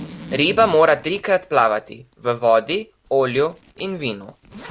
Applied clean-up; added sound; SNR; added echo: none; Zipper (clothing); 20 dB; none.